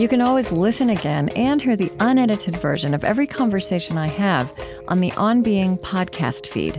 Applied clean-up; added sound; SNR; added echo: none; none; none; none.